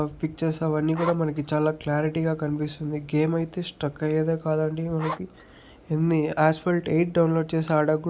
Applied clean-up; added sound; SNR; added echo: none; Zipper (clothing); 11 dB; none.